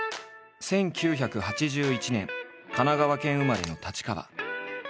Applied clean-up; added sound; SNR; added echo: none; Shatter; 15 dB; none.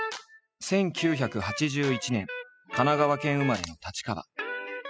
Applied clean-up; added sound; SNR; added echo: classical method spectral subtraction.